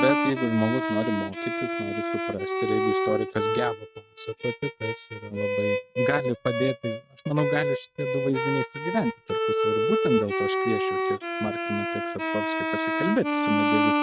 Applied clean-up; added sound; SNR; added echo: neural mask model RNNoise.